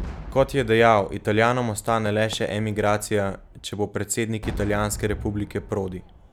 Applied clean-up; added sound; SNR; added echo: none; Cheering / Fireworks; 15 dB; none.